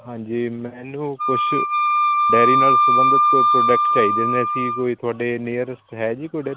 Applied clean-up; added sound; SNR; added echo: none; Wind instrument, woodwind instrument; -5 dB; none.